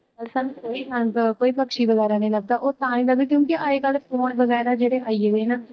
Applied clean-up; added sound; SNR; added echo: neural mask model DeepFilterNet 3.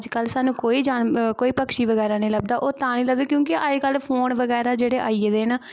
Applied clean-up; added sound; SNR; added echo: none; none; none; none.